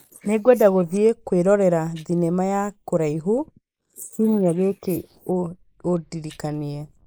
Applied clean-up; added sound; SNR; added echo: neural mask model Resemble Enhance denoiser.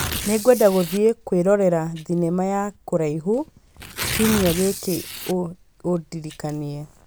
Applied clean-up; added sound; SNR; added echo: none; Tearing; 11 dB; none.